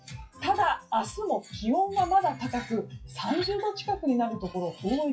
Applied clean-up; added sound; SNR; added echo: classical method WPE with log-MMSE.